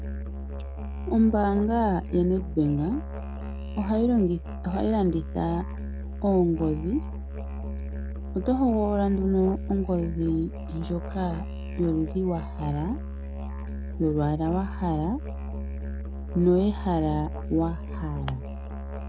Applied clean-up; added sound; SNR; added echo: none; Musical instrument; 6 dB; none.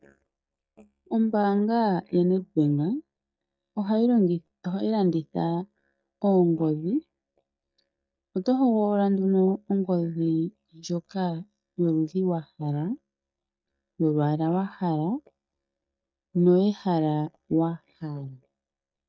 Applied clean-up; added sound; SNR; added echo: neural mask model DeepFilterNet 3.